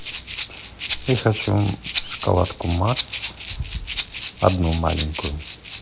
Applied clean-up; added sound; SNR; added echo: none; Rattle (instrument); 9 dB; none.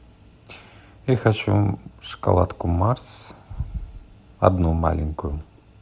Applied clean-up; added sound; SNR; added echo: none; none; none; none.